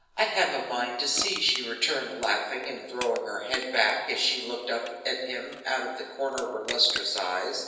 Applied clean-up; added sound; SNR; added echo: none; Crushing; 14 dB; reverberation time 1.0 s.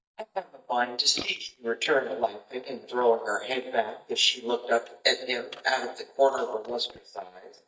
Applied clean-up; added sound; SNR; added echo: neural mask model DeepFilterNet 3.